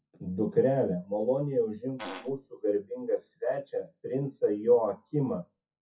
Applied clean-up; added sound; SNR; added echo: classical method WPE with log-MMSE.